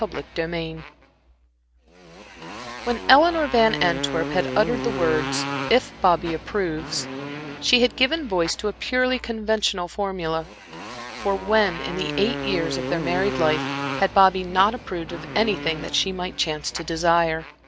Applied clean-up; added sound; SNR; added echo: none; Motorcycle; 9 dB; none.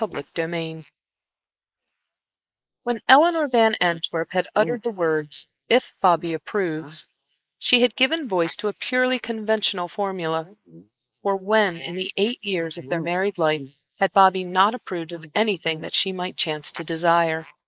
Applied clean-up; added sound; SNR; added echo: neural mask model Resemble Enhance denoiser.